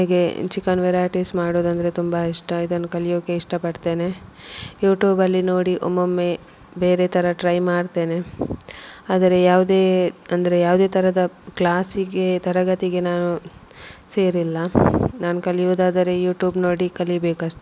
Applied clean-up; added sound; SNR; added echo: none; none; none; none.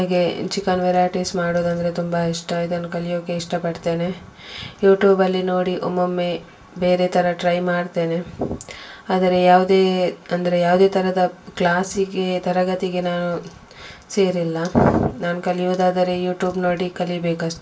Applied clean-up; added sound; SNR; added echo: none; none; none; reverberation time 0.2 s.